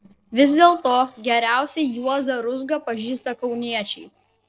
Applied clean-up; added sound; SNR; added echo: neural separator model SepFormer DNS4.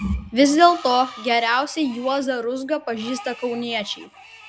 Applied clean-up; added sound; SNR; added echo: none; Screech; 20 dB; none.